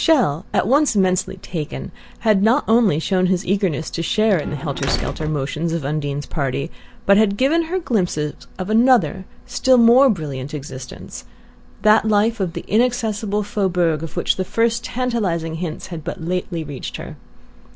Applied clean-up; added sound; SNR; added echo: none; Slam; 8 dB; none.